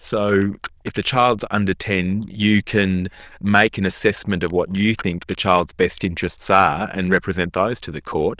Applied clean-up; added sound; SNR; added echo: neural diffusion model UNIVERSE++.